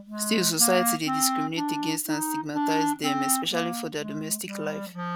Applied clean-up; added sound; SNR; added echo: none; Wind instrument, woodwind instrument; 1 dB; none.